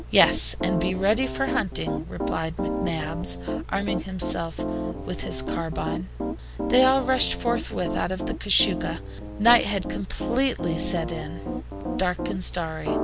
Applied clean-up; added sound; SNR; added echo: none; Piano; 6 dB; none.